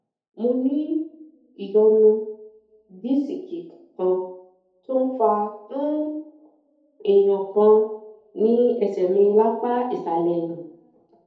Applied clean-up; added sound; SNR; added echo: none; none; none; reverberation time 1.9 s.